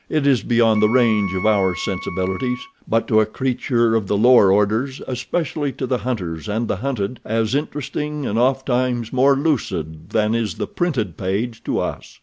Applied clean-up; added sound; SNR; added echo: none; Wind instrument, woodwind instrument; 12 dB; none.